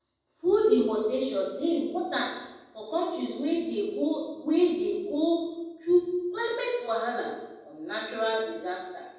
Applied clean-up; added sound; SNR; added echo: none; none; none; reverberation time 1.2 s.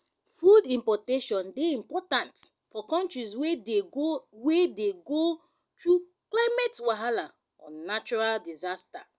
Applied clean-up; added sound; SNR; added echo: none; none; none; none.